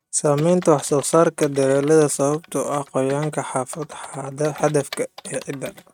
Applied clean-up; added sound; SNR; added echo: neural mask model RNNoise.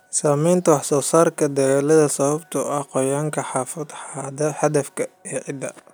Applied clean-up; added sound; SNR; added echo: none; none; none; none.